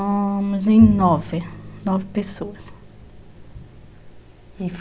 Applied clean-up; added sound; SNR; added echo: none; Bowed string instrument; 11 dB; none.